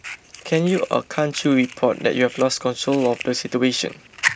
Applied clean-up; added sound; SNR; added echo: none; Fire; 12 dB; none.